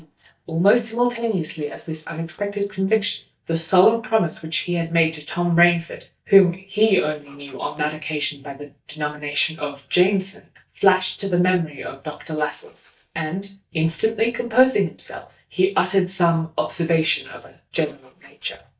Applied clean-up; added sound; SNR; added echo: neural mask model DeepFilterNet 3.